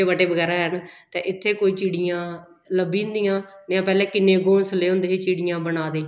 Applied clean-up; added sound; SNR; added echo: none; none; none; none.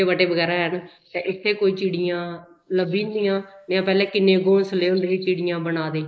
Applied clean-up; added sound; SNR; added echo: neural mask model Resemble Enhance denoiser.